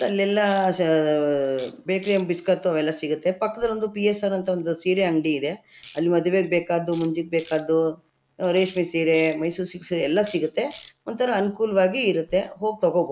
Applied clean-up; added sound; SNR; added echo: none; Tools; 7 dB; none.